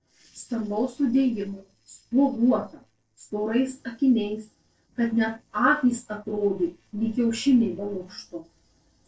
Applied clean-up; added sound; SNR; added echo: neural separator model SepFormer DNS4.